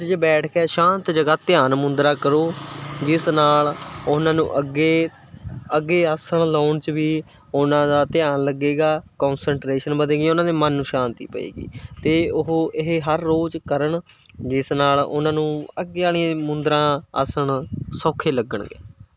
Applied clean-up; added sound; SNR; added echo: none; none; none; none.